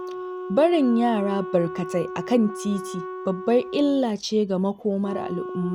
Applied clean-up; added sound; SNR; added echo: none; Wind instrument, woodwind instrument; 10 dB; none.